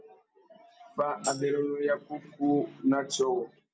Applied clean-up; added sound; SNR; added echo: none; Tambourine; 11 dB; none.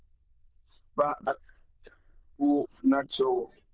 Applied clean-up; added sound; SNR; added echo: neural diffusion model UNIVERSE++.